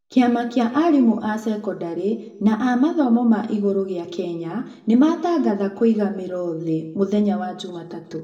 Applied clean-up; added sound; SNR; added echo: none; none; none; reverberation time 0.7 s.